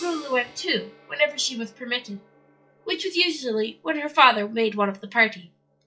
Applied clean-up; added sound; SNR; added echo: classical method log-MMSE.